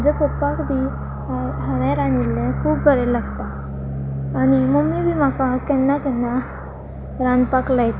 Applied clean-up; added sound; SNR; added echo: none; none; none; none.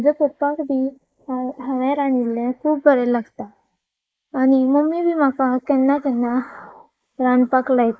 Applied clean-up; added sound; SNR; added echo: neural mask model Resemble Enhance denoiser.